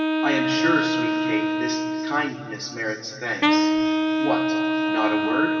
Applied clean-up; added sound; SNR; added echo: none; Wind instrument, woodwind instrument; -5 dB; reverberation time 2.9 s.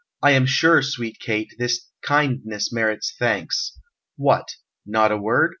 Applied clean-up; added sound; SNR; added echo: none; none; none; none.